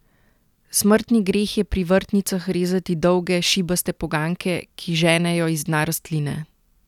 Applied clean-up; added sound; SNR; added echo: none; none; none; none.